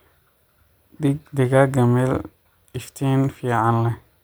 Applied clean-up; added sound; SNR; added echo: none; none; none; none.